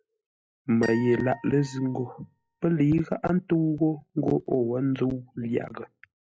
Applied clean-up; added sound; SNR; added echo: classical method log-MMSE.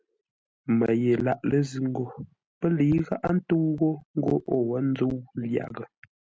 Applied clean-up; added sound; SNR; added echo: none; none; none; none.